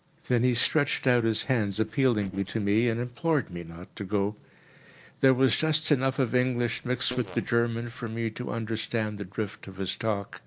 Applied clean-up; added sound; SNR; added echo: neural separator model SepFormer DNS4.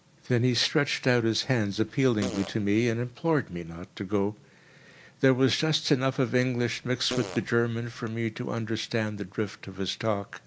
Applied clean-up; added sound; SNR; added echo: none; Fart; 13 dB; none.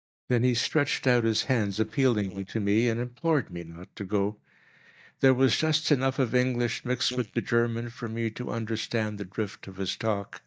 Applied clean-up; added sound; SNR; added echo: neural mask model DeepFilterNet 3.